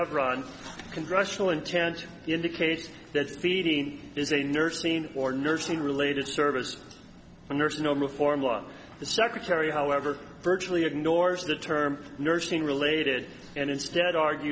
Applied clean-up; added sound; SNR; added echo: none; none; none; none.